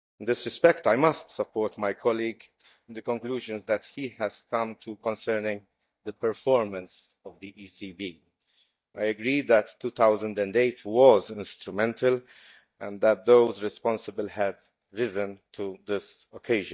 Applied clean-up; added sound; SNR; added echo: neural mask model DeepFilterNet 3.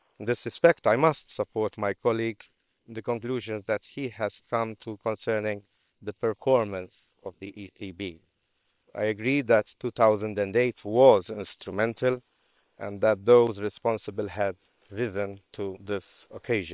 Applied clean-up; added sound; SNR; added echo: neural separator model SepFormer WHAM!.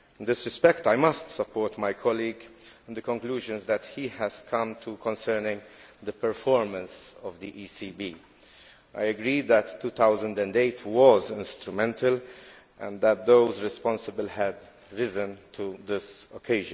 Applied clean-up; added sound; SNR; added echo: none; none; none; none.